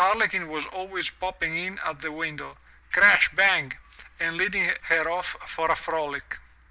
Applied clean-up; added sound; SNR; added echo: none; none; none; none.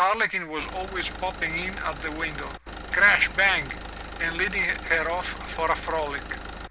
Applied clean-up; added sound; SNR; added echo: none; Engine; 10 dB; none.